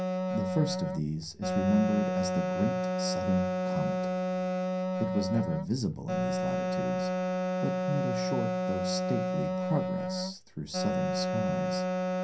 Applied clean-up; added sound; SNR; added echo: none; Wind instrument, woodwind instrument; -3 dB; reverberation time 0.3 s.